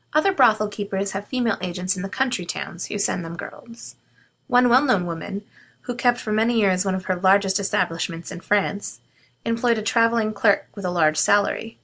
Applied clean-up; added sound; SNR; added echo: none; none; none; none.